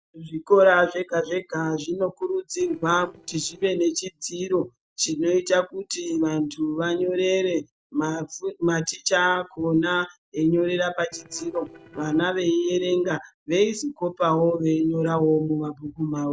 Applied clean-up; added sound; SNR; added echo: neural separator model SepFormer DNS4.